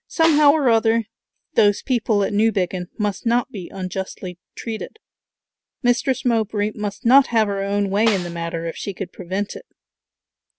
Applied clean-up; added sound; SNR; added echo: none; Snare drum; 12 dB; none.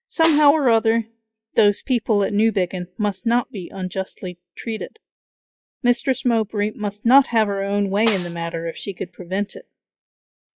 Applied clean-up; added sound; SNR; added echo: classical method log-MMSE.